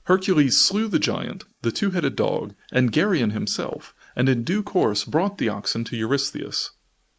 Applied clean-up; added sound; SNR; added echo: neural mask model Resemble Enhance denoiser.